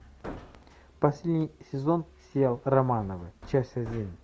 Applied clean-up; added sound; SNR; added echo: none; Hammer; 19 dB; none.